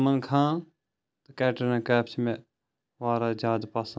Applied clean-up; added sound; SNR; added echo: none; none; none; none.